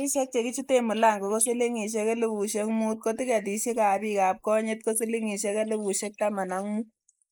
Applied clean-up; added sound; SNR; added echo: neural mask model Resemble Enhance denoiser.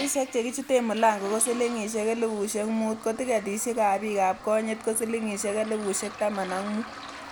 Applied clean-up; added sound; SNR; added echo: none; Toilet flush; 15 dB; none.